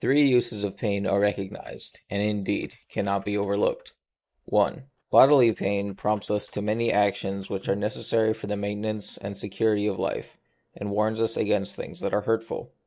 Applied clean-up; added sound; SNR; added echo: neural mask model Resemble Enhance denoiser.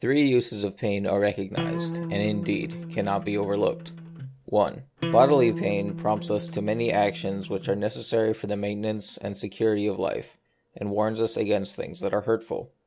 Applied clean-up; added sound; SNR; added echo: none; Acoustic guitar; 8 dB; none.